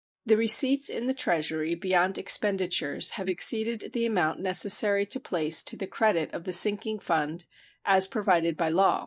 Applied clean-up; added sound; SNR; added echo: neural mask model Resemble Enhance denoiser.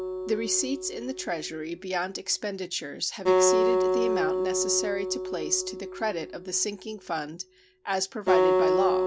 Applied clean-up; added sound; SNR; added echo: none; Acoustic guitar; -3 dB; none.